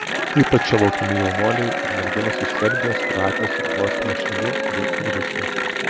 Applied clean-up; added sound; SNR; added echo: none; Applause / Cheering; -1 dB; none.